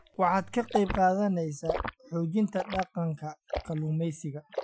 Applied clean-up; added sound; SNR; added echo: classical method Wiener filter.